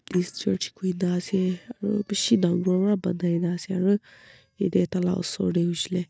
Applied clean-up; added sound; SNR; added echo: neural mask model DeepFilterNet 3.